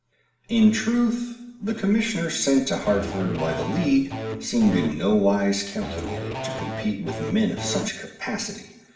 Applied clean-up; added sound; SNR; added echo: none; Electric guitar / Bass guitar; 7 dB; reverberation time 0.8 s.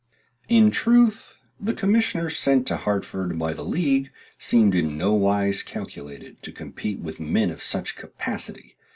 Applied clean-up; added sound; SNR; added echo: none; none; none; none.